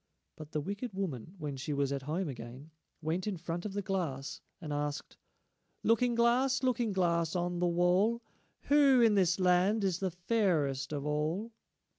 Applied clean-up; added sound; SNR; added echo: none; none; none; none.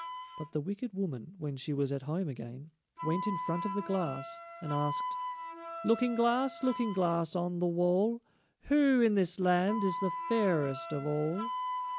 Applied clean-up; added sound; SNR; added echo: none; Wind instrument, woodwind instrument; 9 dB; none.